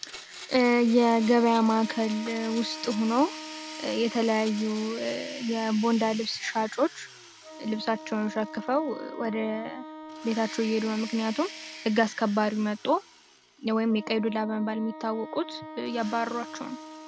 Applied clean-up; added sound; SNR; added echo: none; Domestic sounds, home sounds + Wind instrument, woodwind instrument; 14 dB; none.